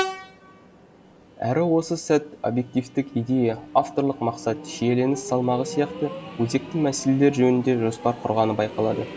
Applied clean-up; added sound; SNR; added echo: none; Train; 14 dB; none.